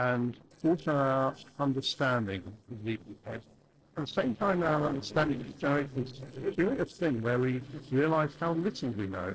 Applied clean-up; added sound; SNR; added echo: neural separator model SepFormer DNS4.